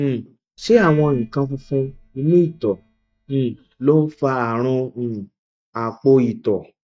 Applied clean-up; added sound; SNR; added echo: neural mask model DeepFilterNet 3.